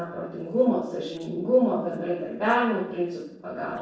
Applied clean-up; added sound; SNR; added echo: neural separator model SepFormer DNS4.